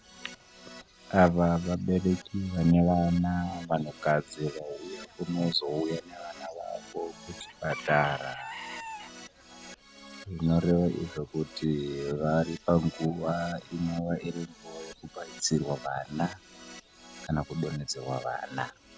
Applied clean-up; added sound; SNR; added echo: none; Keyboard (musical) + Bird / Chicken, rooster; 17 dB; none.